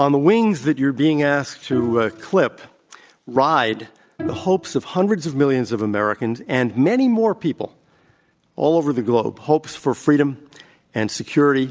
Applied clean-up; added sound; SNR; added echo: none; Bowed string instrument; 16 dB; none.